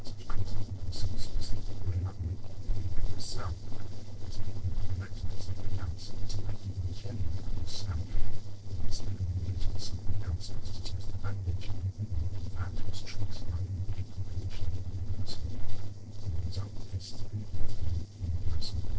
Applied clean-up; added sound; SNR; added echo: neural separator model SepFormer DNS4.